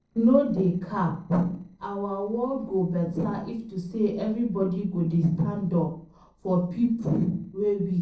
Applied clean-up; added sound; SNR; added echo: neural separator model SepFormer DNS4.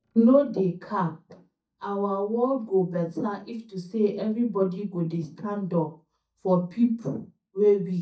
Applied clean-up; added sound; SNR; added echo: neural mask model DeepFilterNet 3.